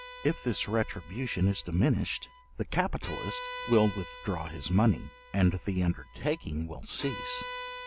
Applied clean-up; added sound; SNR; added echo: none; Bowed string instrument; 14 dB; none.